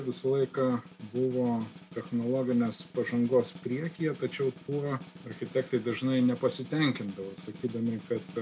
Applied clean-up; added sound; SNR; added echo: none; Snare drum; 17 dB; none.